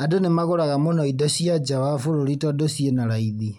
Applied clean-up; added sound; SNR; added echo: none; none; none; none.